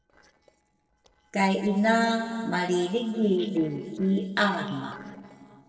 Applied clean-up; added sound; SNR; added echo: neural separator model SepFormer DNS4.